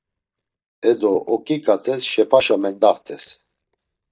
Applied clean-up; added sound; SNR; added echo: neural mask model DeepFilterNet 3.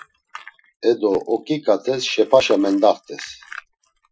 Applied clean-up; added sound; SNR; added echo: classical method Wiener filter.